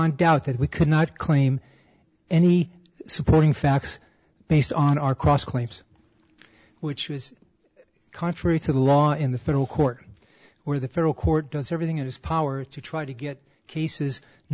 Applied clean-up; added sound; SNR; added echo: none; none; none; none.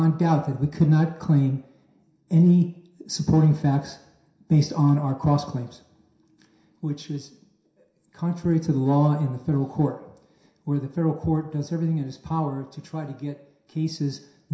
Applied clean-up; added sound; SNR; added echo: none; none; none; reverberation time 0.7 s.